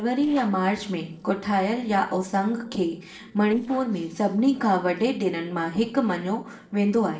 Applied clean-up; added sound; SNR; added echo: neural separator model SepFormer DNS4.